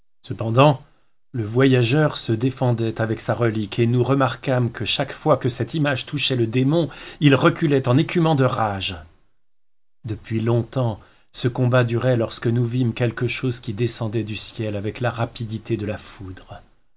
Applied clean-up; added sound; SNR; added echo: none; none; none; none.